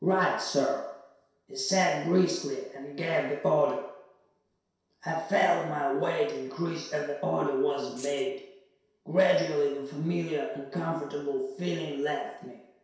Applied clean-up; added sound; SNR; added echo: none; Rattle (instrument); 16 dB; reverberation time 0.7 s.